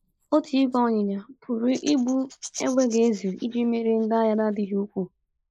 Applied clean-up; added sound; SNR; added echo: neural mask model Resemble Enhance denoiser.